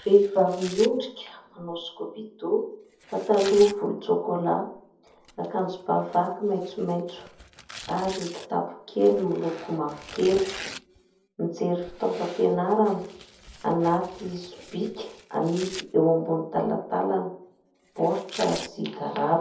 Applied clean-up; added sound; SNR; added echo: none; Tearing; 18 dB; reverberation time 0.7 s.